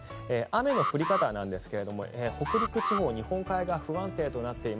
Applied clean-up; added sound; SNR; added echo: none; Alarm; 4 dB; none.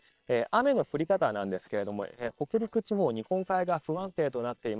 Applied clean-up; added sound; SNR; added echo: neural separator model SepFormer WHAM!.